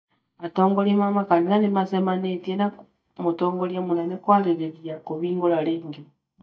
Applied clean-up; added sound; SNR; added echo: neural mask model DeepFilterNet 3.